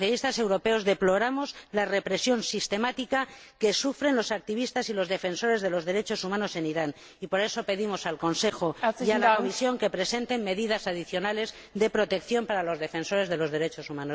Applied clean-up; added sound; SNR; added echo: none; none; none; none.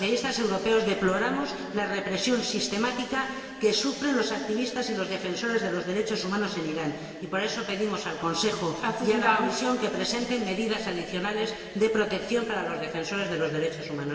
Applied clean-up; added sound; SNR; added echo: none; none; none; reverberation time 2.8 s.